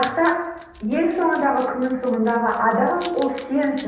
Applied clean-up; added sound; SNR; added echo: none; Wild animals; 19 dB; reverberation time 0.9 s.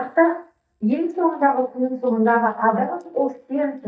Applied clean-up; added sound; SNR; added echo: neural mask model DeepFilterNet 3.